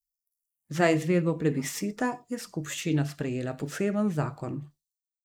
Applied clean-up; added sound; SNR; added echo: neural mask model Resemble Enhance denoiser.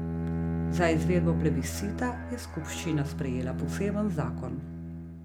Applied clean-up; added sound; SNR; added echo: none; Bowed string instrument; 0 dB; none.